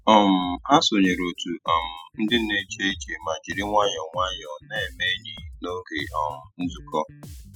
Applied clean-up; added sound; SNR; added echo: classical method spectral subtraction.